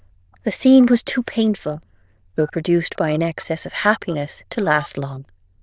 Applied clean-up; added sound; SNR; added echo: neural diffusion model UNIVERSE++.